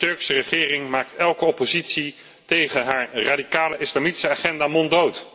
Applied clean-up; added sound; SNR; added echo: none; none; none; reverberation time 0.3 s.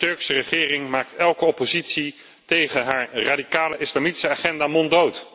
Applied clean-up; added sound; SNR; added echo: none; none; none; none.